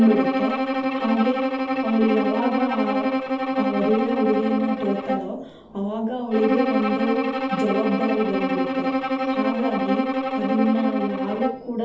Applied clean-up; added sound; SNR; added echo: none; Bowed string instrument; 0 dB; reverberation time 1.2 s.